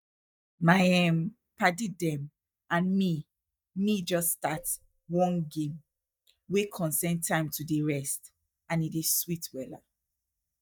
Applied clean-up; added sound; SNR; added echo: neural mask model DeepFilterNet 3.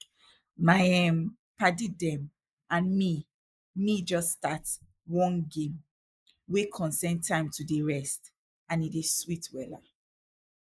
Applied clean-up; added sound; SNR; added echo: neural mask model Resemble Enhance denoiser.